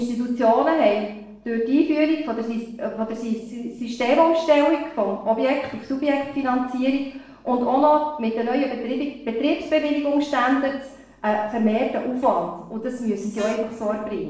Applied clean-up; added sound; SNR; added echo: neural separator model SepFormer DNS4.